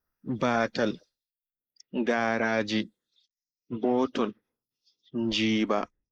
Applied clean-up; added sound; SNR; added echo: neural mask model Resemble Enhance denoiser.